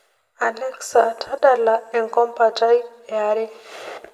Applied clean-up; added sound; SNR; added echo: none; none; none; reverberation time 2.5 s.